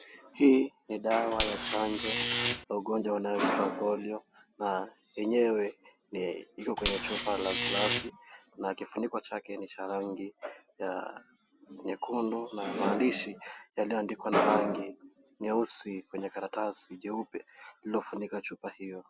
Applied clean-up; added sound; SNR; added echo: none; Buzz; -5 dB; none.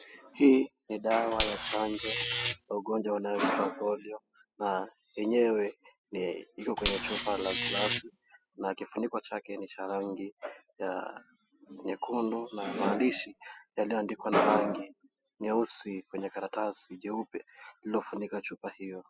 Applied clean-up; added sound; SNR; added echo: classical method spectral subtraction.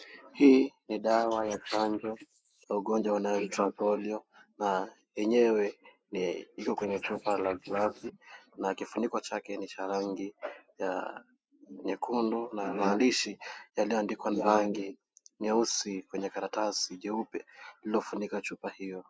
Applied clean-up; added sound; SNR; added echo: neural mask model Resemble Enhance denoiser.